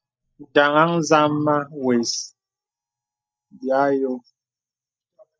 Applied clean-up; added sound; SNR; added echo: neural mask model DeepFilterNet 3.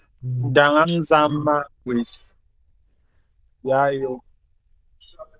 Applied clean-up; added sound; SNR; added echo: neural diffusion model UNIVERSE++.